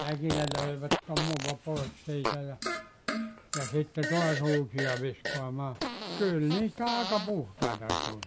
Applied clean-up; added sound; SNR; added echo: none; Fart; 3 dB; none.